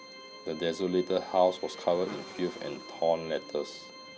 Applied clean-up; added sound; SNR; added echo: none; Motorcycle / Engine + Organ; 15 dB; none.